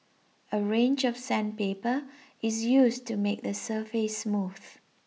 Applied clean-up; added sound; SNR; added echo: none; none; none; none.